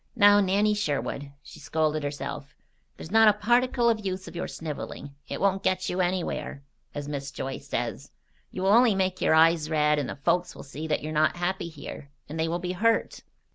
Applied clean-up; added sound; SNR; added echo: none; none; none; none.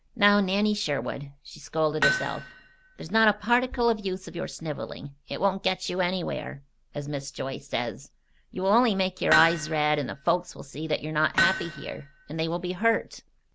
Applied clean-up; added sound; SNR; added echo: none; Hammer; 4 dB; none.